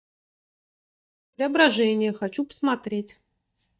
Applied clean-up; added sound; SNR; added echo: neural mask model DeepFilterNet 3.